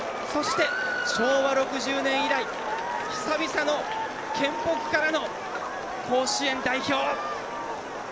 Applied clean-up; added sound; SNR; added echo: none; Crowd; 18 dB; none.